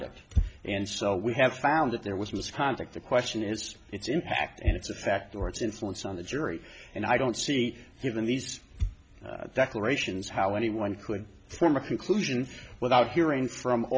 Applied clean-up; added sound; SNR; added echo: none; none; none; none.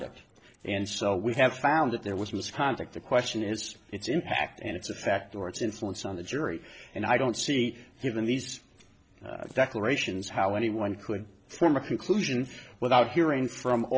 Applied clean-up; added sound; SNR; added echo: neural separator model SepFormer DNS4.